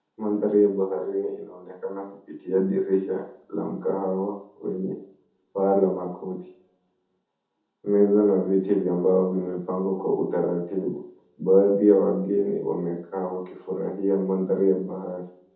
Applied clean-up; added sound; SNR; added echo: none; none; none; reverberation time 0.5 s.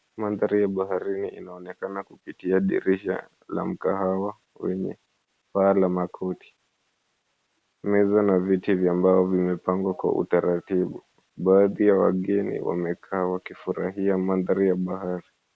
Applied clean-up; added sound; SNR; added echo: none; none; none; none.